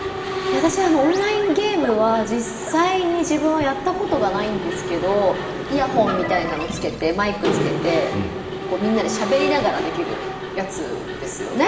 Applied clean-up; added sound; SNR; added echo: none; Mechanisms; 5 dB; reverberation time 2.1 s.